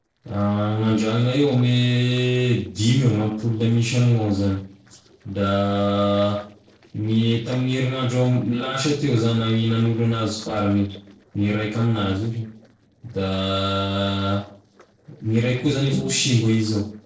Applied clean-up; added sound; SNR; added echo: neural separator model SepFormer DNS4.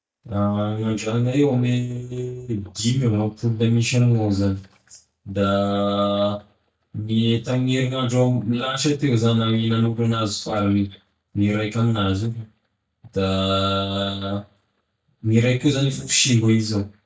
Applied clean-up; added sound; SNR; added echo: neural mask model DeepFilterNet 3.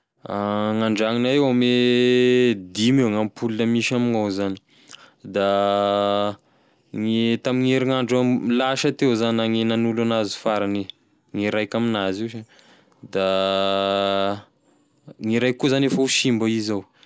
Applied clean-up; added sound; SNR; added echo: none; none; none; none.